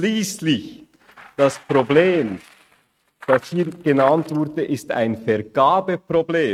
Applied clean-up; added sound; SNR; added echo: neural mask model RNNoise.